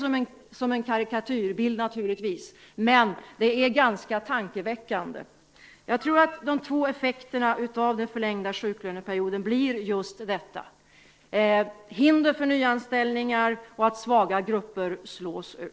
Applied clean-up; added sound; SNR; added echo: neural separator model SepFormer DNS4.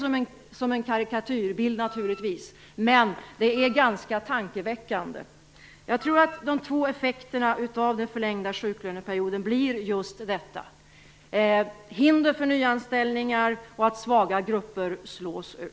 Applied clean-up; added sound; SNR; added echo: none; Wind instrument, woodwind instrument; 19 dB; none.